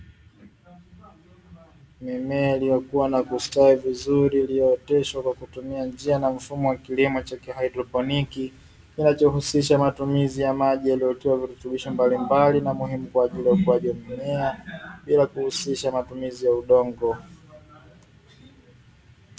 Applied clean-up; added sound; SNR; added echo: none; none; none; none.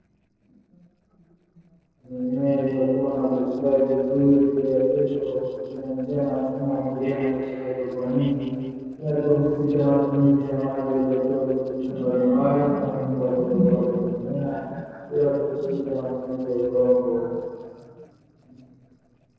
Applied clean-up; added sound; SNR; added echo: neural separator model SepFormer DNS4.